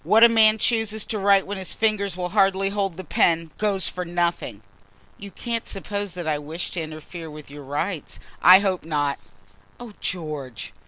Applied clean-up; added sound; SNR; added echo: none; none; none; none.